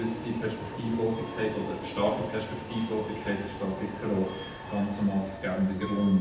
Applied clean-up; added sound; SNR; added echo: none; Subway, metro, underground; 10 dB; reverberation time 0.9 s.